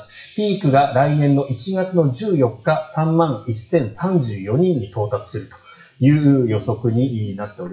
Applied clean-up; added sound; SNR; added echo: classical method WPE with log-MMSE.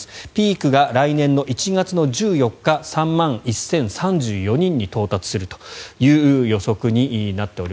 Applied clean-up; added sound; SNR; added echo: none; none; none; none.